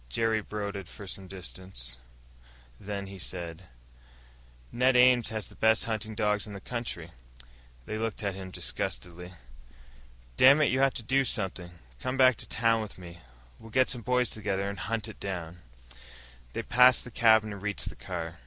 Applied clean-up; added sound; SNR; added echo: none; none; none; none.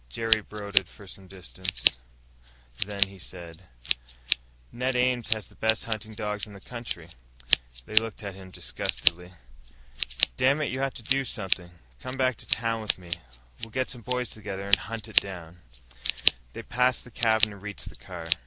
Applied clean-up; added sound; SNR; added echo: none; Scissors; 1 dB; none.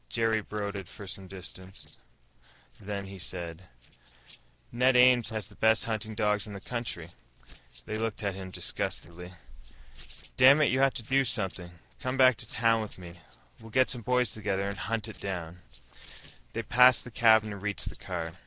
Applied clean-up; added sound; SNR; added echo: neural separator model SepFormer DNS4.